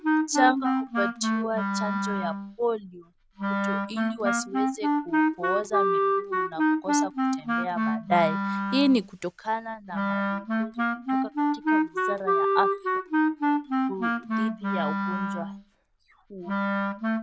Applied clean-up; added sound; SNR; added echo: none; Wind instrument, woodwind instrument; -5 dB; none.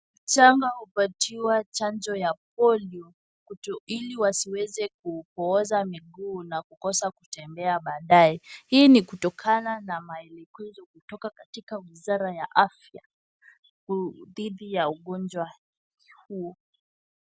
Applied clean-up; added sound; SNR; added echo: none; none; none; none.